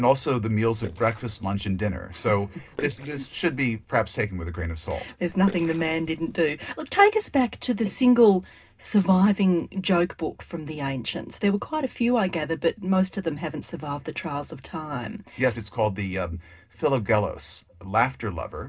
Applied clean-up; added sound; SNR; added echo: neural separator model SepFormer DNS4.